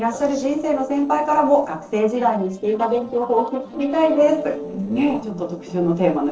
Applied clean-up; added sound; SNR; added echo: neural separator model SepFormer DNS4.